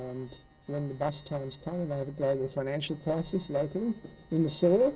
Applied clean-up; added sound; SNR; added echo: neural separator model SepFormer DNS4.